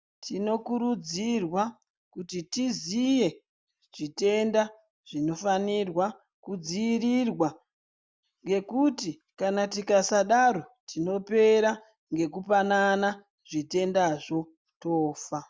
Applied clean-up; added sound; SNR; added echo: none; none; none; none.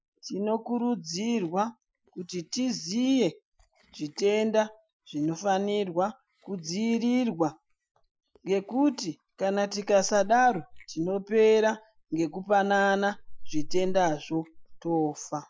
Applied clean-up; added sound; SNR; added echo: classical method Wiener filter.